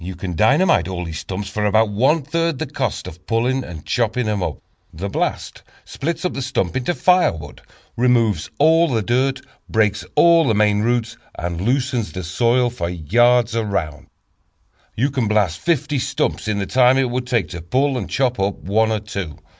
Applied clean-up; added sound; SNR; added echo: none; none; none; none.